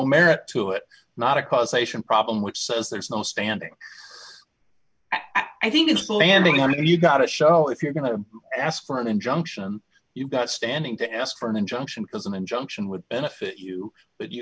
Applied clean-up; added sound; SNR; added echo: none; none; none; none.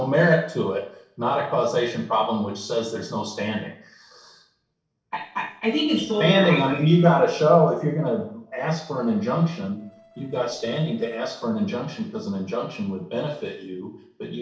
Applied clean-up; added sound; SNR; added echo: neural separator model SepFormer DNS4.